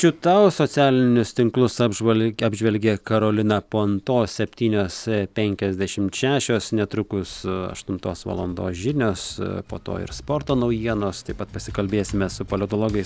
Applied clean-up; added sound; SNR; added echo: none; none; none; none.